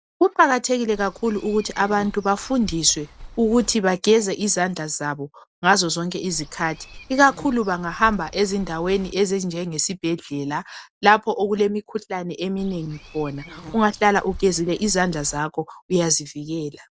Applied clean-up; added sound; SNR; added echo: none; Walk, footsteps / Insect; 18 dB; none.